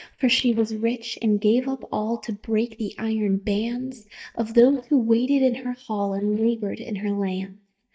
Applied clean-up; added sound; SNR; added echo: neural mask model DeepFilterNet 3.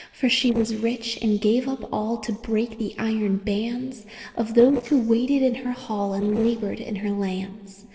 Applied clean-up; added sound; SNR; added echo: neural separator model SepFormer DNS4.